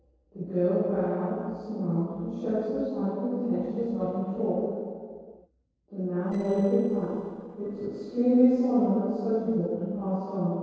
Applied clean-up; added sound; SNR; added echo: neural separator model SepFormer DNS4.